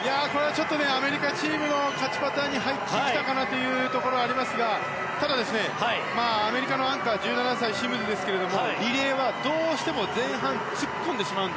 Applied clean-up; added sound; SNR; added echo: none; none; none; none.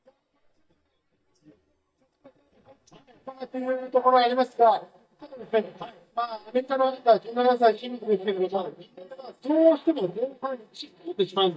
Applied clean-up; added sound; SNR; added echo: neural mask model DeepFilterNet 3.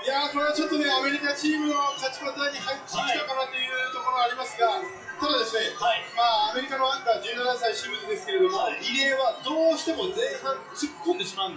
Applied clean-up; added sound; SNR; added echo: classical method WPE with log-MMSE.